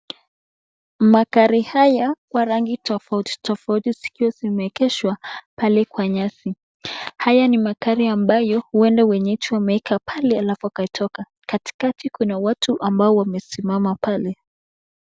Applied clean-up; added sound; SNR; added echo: none; none; none; none.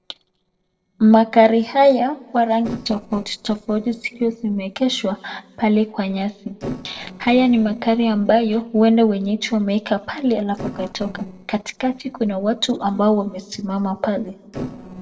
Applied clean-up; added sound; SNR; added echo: neural separator model SepFormer DNS4.